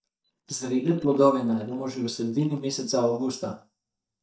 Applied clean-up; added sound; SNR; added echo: neural mask model DeepFilterNet 3.